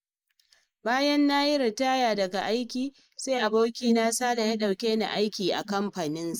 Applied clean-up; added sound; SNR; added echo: neural mask model Resemble Enhance denoiser.